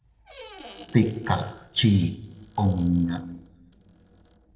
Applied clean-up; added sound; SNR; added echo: neural separator model SepFormer DNS4.